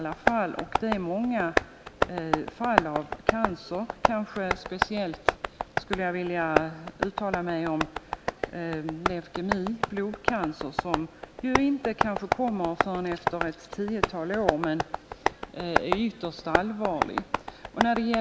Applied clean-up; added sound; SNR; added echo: none; Tap; 0 dB; none.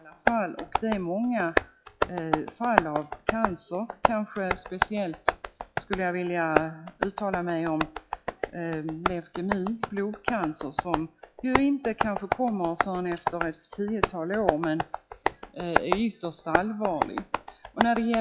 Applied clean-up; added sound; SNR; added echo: classical method log-MMSE.